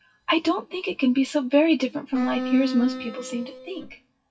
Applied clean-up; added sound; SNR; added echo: classical method WPE with log-MMSE.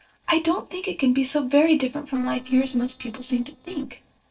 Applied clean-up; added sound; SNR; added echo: neural separator model SepFormer DNS4.